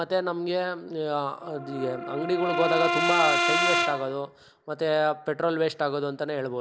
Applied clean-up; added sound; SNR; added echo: none; Brass instrument; 0 dB; none.